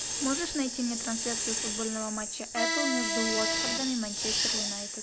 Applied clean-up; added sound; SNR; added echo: none; Hiss + Accordion; -3 dB; none.